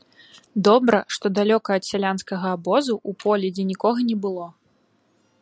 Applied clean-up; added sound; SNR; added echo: none; none; none; none.